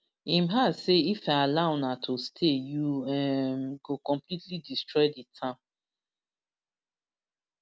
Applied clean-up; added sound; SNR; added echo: none; none; none; none.